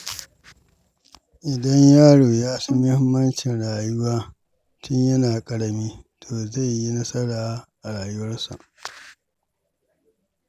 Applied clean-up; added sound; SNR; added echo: none; Bowed string instrument; 15 dB; none.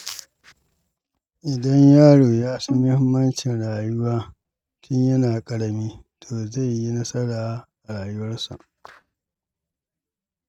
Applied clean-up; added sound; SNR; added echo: neural mask model RNNoise.